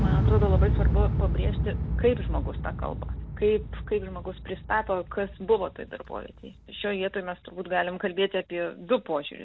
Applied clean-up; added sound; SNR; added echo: none; Explosion; -1 dB; none.